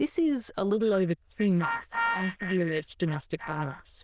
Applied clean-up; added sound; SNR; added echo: neural diffusion model UNIVERSE++.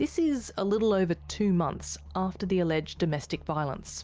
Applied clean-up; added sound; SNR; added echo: none; none; none; none.